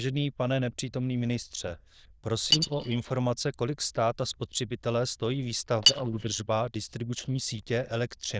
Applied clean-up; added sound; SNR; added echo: neural diffusion model UNIVERSE++.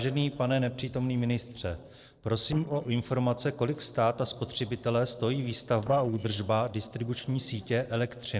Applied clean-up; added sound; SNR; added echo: neural separator model SepFormer DNS4.